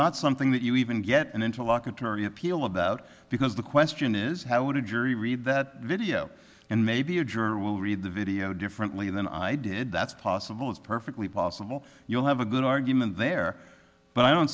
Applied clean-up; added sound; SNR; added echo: none; none; none; none.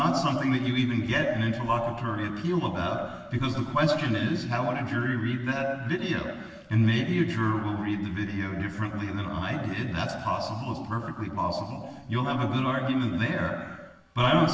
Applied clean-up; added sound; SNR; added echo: none; none; none; reverberation time 1.4 s.